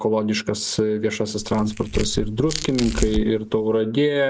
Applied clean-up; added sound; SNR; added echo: none; Tearing; 7 dB; none.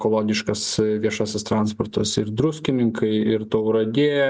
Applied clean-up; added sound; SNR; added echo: none; none; none; none.